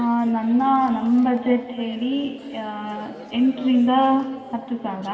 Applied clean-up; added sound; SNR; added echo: none; Chatter; 20 dB; reverberation time 2.2 s.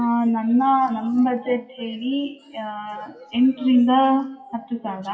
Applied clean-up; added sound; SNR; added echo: classical method WPE with log-MMSE.